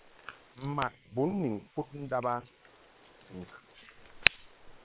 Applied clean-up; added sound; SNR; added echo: neural separator model SepFormer WHAM!.